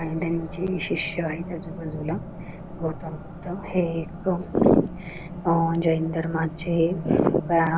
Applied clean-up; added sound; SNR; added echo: none; Race car, auto racing; 10 dB; none.